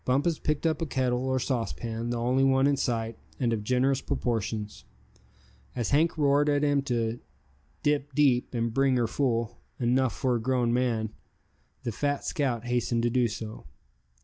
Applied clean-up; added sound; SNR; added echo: none; none; none; none.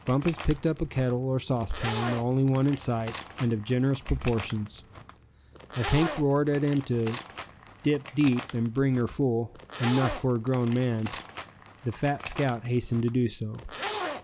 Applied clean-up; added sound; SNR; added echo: none; Zipper (clothing); 12 dB; none.